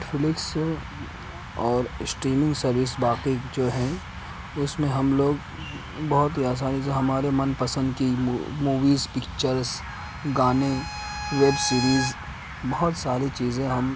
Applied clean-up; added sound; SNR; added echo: none; Bowed string instrument; 9 dB; none.